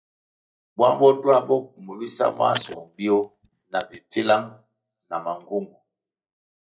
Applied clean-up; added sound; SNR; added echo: neural mask model DeepFilterNet 3.